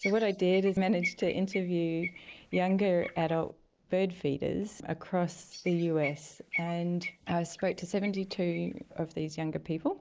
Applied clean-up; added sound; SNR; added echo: neural mask model Resemble Enhance denoiser.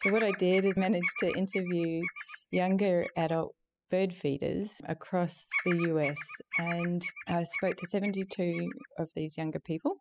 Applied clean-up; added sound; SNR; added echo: classical method spectral subtraction.